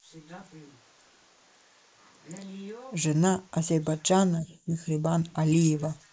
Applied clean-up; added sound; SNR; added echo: neural mask model Resemble Enhance denoiser.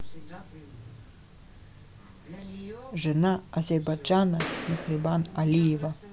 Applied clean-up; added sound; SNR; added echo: none; Boom + Coin (dropping); 8 dB; none.